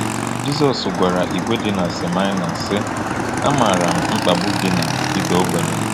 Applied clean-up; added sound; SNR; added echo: none; Motorcycle / Engine; 1 dB; none.